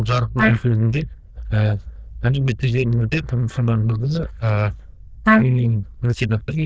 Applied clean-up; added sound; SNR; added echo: neural diffusion model UNIVERSE++.